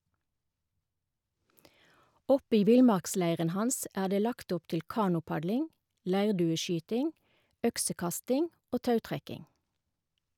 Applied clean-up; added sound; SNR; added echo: none; none; none; none.